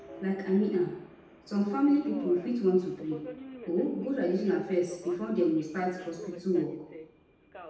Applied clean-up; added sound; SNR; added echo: none; Subway, metro, underground; 17 dB; reverberation time 0.8 s.